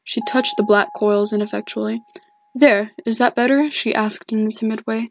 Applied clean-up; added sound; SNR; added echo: none; Piano; 19 dB; none.